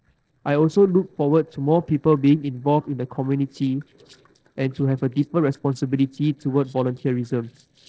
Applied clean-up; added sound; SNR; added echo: neural separator model SepFormer DNS4.